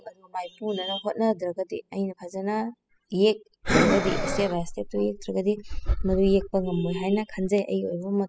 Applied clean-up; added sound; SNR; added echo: classical method spectral subtraction.